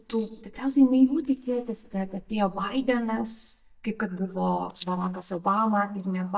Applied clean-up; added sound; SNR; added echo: neural mask model DeepFilterNet 3.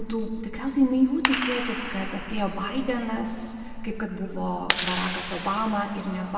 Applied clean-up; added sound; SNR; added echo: none; Clapping; 7 dB; reverberation time 2.4 s.